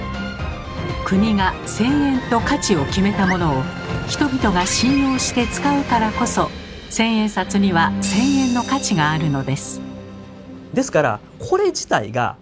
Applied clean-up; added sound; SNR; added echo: none; Vehicle; 18 dB; none.